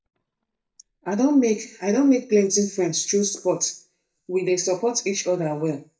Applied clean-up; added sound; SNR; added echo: neural mask model DeepFilterNet 3.